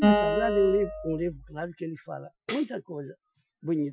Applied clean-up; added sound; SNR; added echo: classical method Wiener filter.